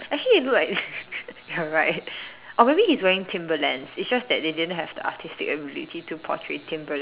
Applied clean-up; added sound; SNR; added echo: none; none; none; none.